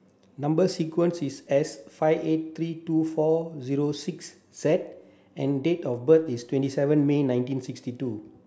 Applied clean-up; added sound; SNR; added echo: none; none; none; none.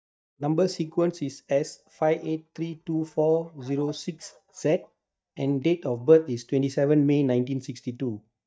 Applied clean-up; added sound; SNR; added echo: neural mask model DeepFilterNet 3.